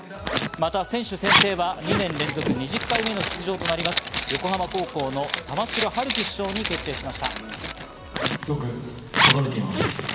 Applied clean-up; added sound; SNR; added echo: none; Zipper (clothing); -1 dB; none.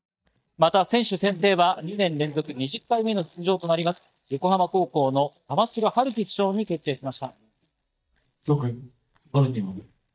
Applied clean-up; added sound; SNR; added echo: neural mask model DeepFilterNet 3.